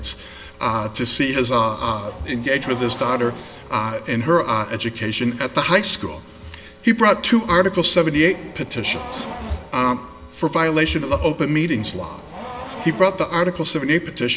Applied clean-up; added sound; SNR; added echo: none; Race car, auto racing / Accelerating, revving, vroom; 16 dB; reverberation time 2.3 s.